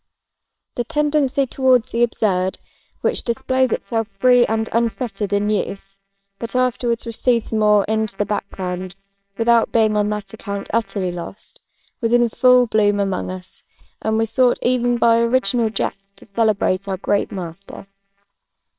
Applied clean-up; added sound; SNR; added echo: neural separator model SepFormer WHAMR!.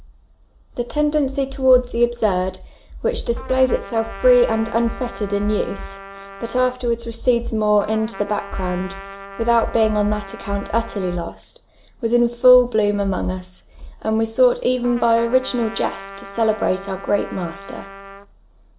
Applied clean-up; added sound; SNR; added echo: none; Trumpet; 16 dB; reverberation time 0.3 s.